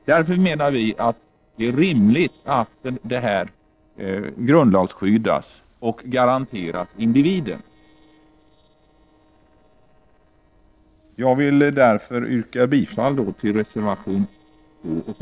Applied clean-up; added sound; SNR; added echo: neural separator model SepFormer DNS4.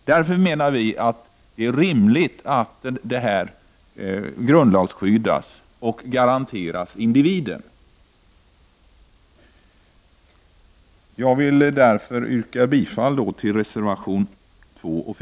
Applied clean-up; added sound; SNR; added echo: none; none; none; none.